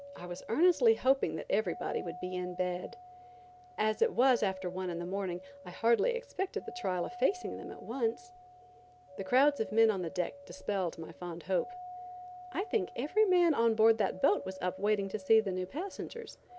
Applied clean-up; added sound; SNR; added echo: none; Doorbell; 16 dB; none.